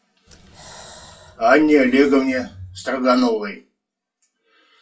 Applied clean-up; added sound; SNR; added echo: classical method WPE with log-MMSE.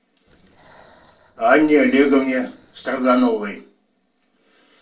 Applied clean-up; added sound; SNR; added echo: neural separator model SepFormer DNS4.